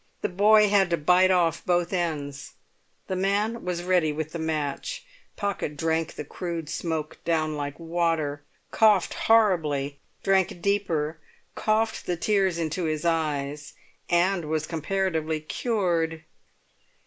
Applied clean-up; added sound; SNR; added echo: none; none; none; none.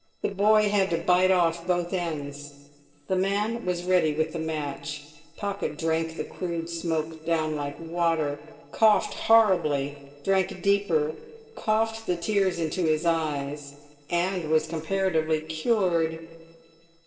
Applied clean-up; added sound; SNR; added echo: neural separator model SepFormer DNS4.